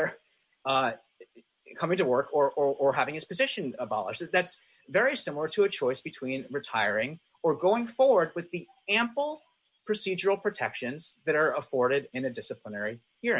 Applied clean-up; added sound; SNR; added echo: none; none; none; none.